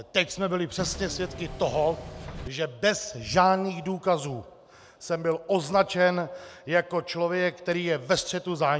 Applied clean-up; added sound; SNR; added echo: none; Engine / Mechanisms; 11 dB; none.